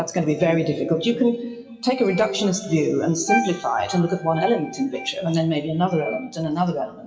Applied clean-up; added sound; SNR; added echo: classical method WPE with log-MMSE.